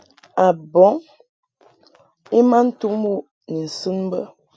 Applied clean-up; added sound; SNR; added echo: none; none; none; none.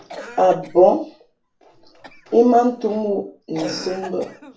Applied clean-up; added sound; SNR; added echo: none; Cough; 18 dB; reverberation time 0.3 s.